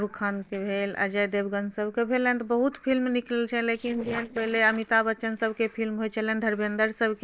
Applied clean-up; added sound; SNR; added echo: neural separator model SepFormer DNS4.